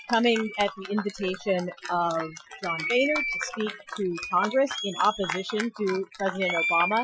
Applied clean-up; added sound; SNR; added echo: classical method Wiener filter.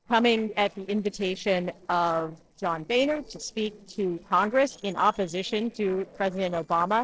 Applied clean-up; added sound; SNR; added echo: neural separator model SepFormer DNS4.